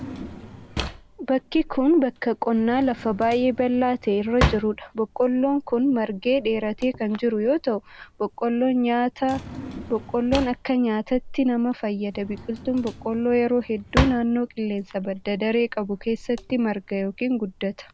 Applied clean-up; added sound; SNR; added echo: none; Drawer open or close; 10 dB; none.